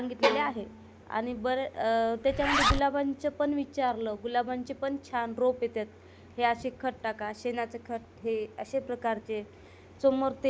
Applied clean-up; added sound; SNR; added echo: none; Zipper (clothing) + Bowed string instrument; 2 dB; none.